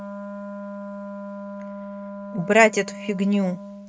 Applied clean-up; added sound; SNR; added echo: neural mask model RNNoise.